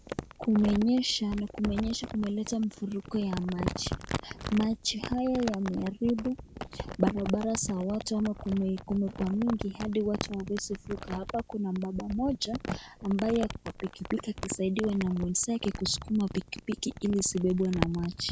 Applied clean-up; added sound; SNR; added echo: none; Crumpling, crinkling; 9 dB; none.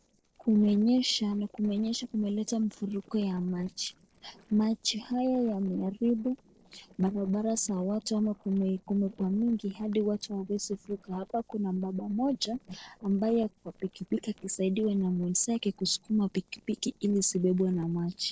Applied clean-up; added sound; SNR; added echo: neural separator model SepFormer DNS4.